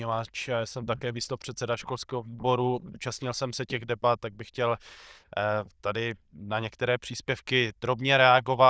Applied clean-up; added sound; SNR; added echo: neural diffusion model UNIVERSE++.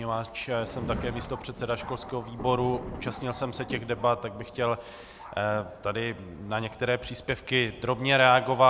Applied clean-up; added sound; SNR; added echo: none; Thunder; 15 dB; none.